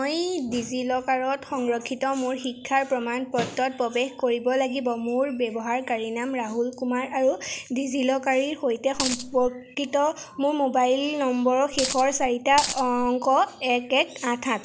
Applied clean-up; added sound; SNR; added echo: none; Coin (dropping); 5 dB; none.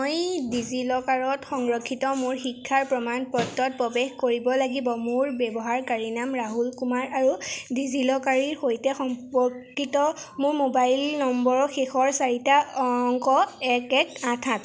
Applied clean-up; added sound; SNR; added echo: none; none; none; none.